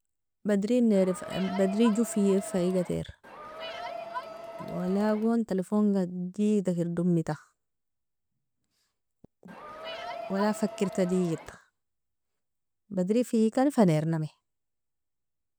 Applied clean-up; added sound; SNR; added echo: none; Crowd; 11 dB; none.